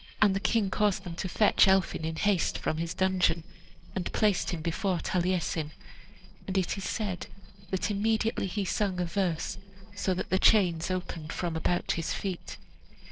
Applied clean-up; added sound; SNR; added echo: neural separator model SepFormer DNS4.